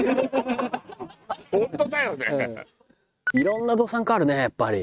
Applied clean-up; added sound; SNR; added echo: neural mask model RNNoise.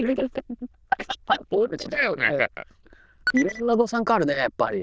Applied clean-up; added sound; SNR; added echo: neural diffusion model UNIVERSE++.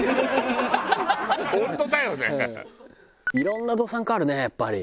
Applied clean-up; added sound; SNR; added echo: none; none; none; none.